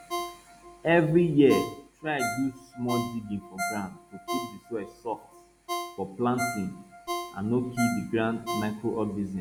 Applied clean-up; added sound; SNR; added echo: none; Ringtone; 8 dB; none.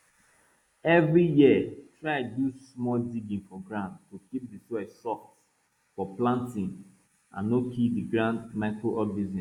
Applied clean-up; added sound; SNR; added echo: neural mask model Resemble Enhance denoiser.